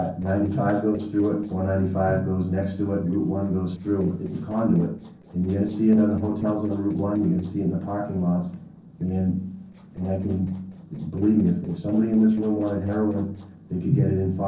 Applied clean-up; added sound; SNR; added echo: neural separator model SepFormer DNS4.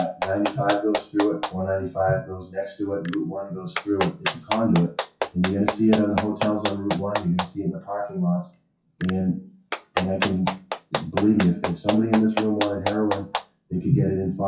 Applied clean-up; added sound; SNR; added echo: classical method WPE with log-MMSE.